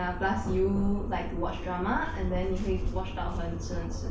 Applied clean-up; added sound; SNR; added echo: none; Subway, metro, underground; 1 dB; none.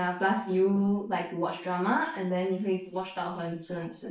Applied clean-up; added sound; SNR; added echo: neural mask model Resemble Enhance denoiser.